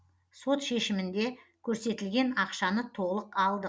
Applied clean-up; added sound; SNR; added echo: none; none; none; none.